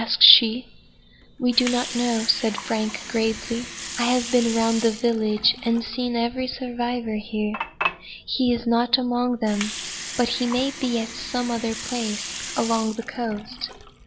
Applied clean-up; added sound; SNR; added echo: none; Water; 11 dB; none.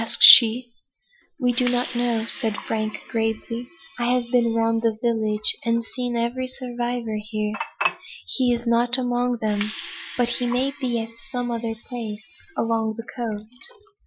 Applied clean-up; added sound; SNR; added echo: classical method Wiener filter.